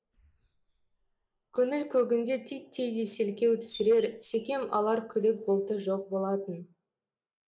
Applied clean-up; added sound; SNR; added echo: neural mask model Resemble Enhance denoiser.